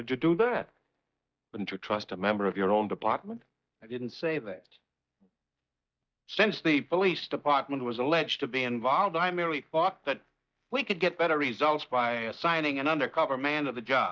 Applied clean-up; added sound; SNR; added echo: neural mask model DeepFilterNet 3.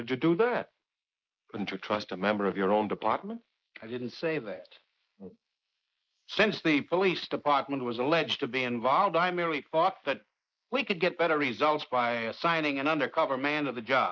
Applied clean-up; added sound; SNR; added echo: neural mask model Resemble Enhance denoiser.